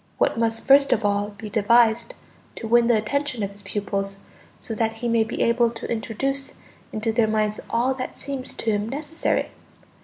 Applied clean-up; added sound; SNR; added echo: none; none; none; none.